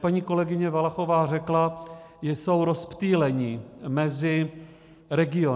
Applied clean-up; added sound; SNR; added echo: none; none; none; none.